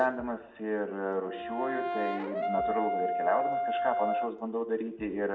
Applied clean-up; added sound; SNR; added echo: none; Brass instrument; 1 dB; reverberation time 0.7 s.